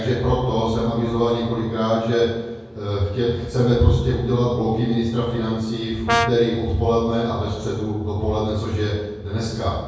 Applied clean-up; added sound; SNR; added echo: none; Brass instrument; -1 dB; reverberation time 1.3 s.